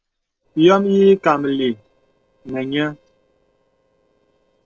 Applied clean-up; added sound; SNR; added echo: neural separator model SepFormer DNS4.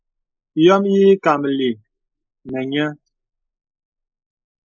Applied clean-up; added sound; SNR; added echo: neural mask model Resemble Enhance denoiser.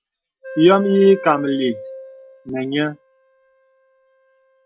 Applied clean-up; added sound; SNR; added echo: classical method log-MMSE.